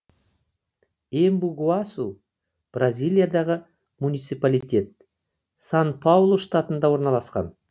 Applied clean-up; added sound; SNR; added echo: none; none; none; none.